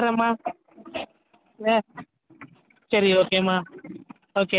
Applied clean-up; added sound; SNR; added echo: none; none; none; none.